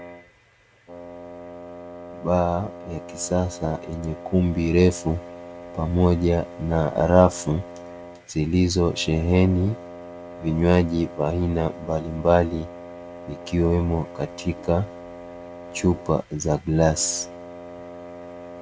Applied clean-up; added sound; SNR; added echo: none; Wind instrument, woodwind instrument; 15 dB; none.